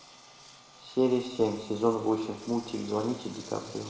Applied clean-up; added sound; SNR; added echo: none; Engine; 19 dB; reverberation time 1.0 s.